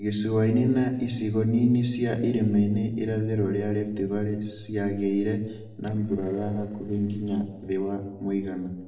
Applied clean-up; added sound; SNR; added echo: neural separator model SepFormer DNS4.